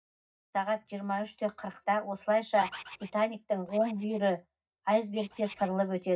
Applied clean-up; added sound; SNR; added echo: neural mask model DeepFilterNet 3.